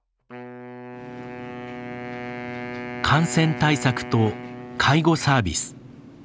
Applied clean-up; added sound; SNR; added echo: none; Wind instrument, woodwind instrument; 11 dB; none.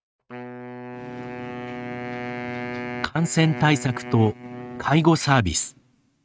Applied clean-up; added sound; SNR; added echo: neural mask model RNNoise.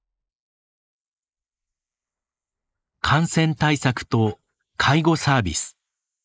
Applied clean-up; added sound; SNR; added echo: neural mask model Resemble Enhance denoiser.